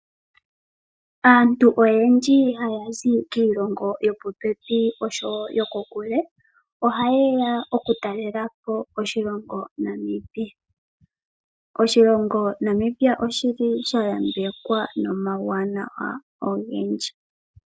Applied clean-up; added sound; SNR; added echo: neural mask model RNNoise.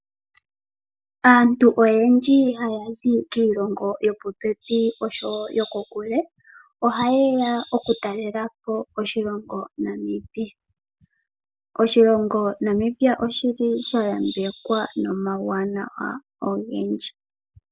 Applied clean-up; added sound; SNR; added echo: none; Bird vocalization, bird call, bird song; 18 dB; none.